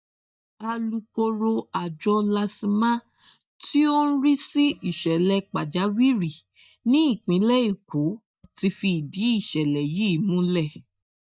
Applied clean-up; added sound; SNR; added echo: neural mask model DeepFilterNet 3.